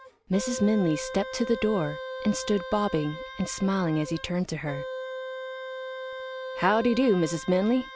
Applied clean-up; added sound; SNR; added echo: none; Wind instrument, woodwind instrument; 10 dB; none.